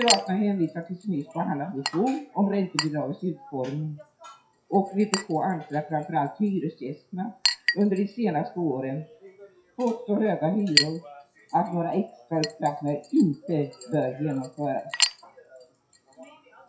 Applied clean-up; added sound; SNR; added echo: classical method WPE with log-MMSE.